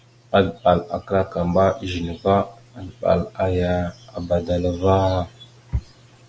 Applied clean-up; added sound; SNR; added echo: none; none; none; none.